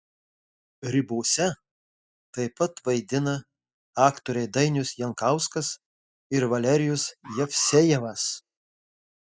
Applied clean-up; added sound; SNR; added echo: classical method spectral subtraction.